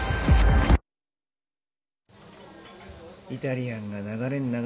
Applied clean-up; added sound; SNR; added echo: none; none; none; none.